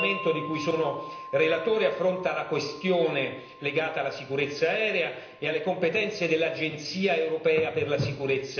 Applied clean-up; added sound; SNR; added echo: none; Wind chime; 15 dB; reverberation time 0.9 s.